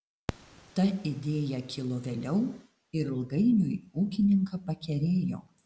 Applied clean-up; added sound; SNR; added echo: none; none; none; none.